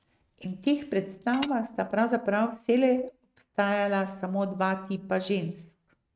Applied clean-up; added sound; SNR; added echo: neural mask model RNNoise.